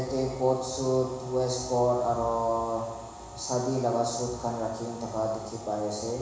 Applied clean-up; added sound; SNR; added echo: none; none; none; reverberation time 1.0 s.